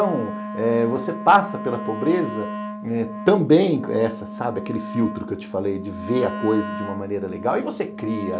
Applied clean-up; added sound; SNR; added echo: none; Wind instrument, woodwind instrument; 9 dB; none.